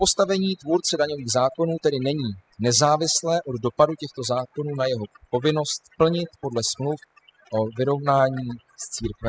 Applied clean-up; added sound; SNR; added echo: classical method spectral subtraction.